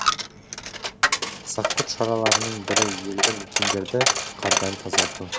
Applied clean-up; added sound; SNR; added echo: none; Coin (dropping); -5 dB; none.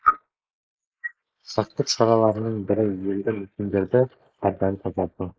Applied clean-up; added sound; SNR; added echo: neural mask model Resemble Enhance denoiser.